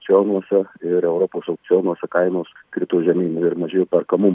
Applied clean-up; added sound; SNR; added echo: none; none; none; none.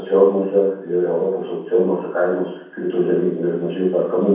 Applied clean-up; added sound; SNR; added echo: none; none; none; reverberation time 0.7 s.